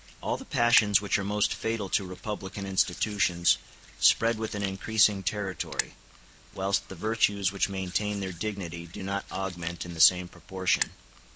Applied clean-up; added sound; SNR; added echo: none; Hands; 13 dB; none.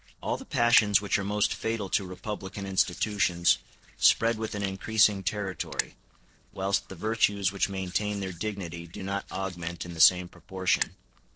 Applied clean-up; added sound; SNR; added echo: neural separator model SepFormer DNS4.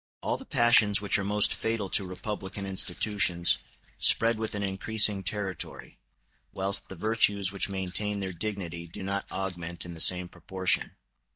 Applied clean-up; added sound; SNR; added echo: neural mask model DeepFilterNet 3.